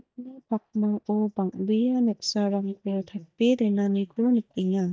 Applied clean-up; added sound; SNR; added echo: neural mask model DeepFilterNet 3.